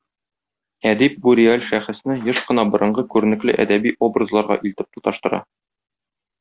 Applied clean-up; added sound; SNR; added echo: none; none; none; none.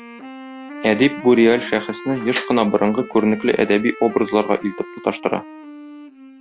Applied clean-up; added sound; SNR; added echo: none; Wind instrument, woodwind instrument; 15 dB; none.